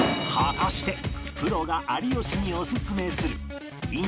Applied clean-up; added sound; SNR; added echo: none; Fireworks; 9 dB; none.